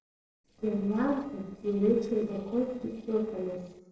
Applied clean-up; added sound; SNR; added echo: neural separator model SepFormer DNS4.